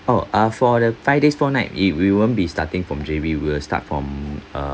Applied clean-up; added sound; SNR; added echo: none; none; none; none.